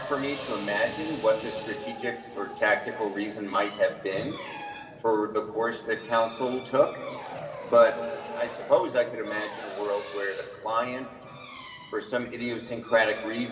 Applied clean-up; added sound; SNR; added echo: none; Drill; 14 dB; reverberation time 2.4 s.